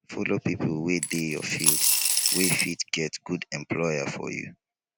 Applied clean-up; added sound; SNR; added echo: none; Coin (dropping) / Glass; -4 dB; none.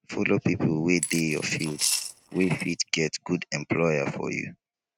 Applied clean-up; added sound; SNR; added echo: neural mask model RNNoise.